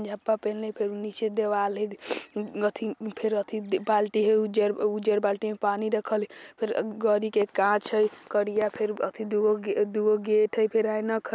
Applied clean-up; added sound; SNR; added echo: none; none; none; none.